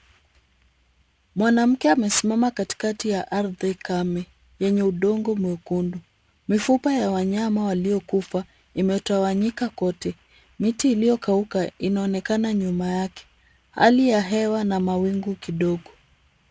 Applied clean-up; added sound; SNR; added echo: none; none; none; none.